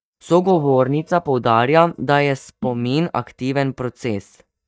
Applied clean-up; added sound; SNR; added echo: neural mask model DeepFilterNet 3.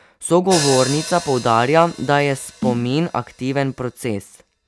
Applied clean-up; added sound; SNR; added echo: none; Snare drum + Hi-hat; 11 dB; none.